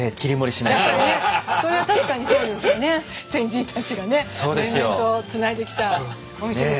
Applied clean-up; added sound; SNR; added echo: none; none; none; none.